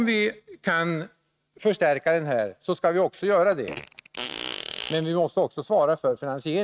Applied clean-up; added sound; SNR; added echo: neural mask model RNNoise.